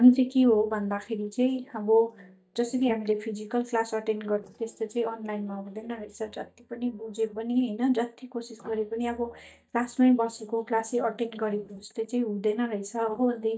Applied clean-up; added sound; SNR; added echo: neural mask model DeepFilterNet 3.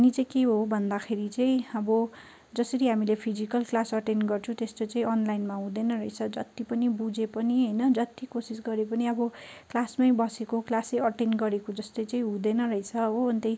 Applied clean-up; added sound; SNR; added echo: none; none; none; none.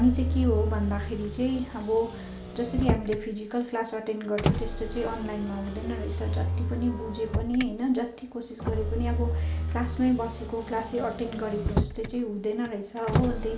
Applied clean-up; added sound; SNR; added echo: none; Motor vehicle (road); 1 dB; reverberation time 0.4 s.